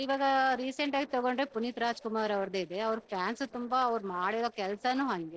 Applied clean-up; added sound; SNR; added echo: neural separator model SepFormer DNS4.